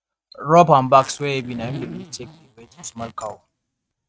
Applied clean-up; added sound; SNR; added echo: neural mask model RNNoise.